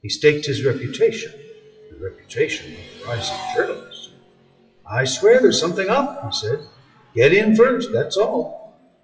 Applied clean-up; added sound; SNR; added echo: classical method WPE with log-MMSE.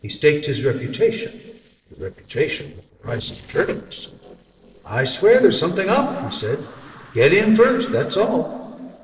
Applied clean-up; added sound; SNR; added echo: neural separator model SepFormer DNS4.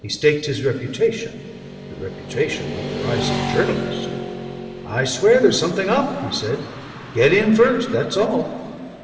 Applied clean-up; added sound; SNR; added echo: none; Motorcycle / Traffic noise, roadway noise; 10 dB; reverberation time 2.3 s.